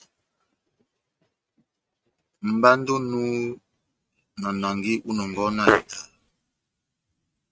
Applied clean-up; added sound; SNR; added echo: neural mask model RNNoise.